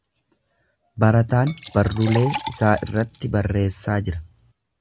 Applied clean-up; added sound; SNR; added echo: none; Liquid; 13 dB; none.